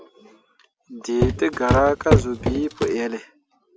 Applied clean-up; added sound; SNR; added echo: none; Walk, footsteps; -1 dB; none.